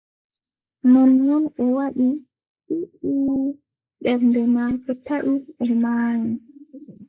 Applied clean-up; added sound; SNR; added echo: neural mask model Resemble Enhance denoiser.